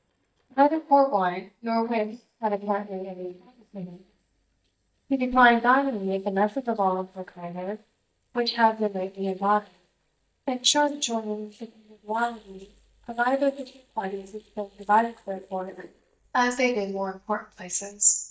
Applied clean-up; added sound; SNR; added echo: neural mask model DeepFilterNet 3.